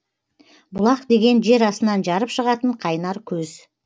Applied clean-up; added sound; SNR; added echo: none; none; none; none.